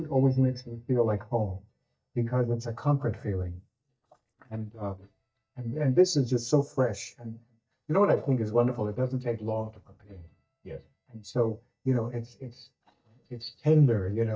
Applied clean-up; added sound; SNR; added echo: neural mask model DeepFilterNet 3.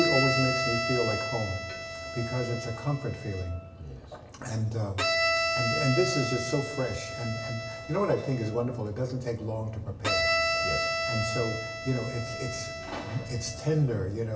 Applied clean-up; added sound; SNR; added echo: none; Bowed string instrument; 1 dB; reverberation time 0.9 s.